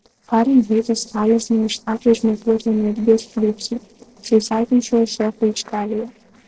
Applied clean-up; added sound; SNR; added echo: neural separator model SepFormer DNS4.